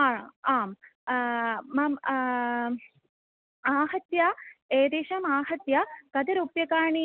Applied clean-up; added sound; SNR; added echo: none; none; none; none.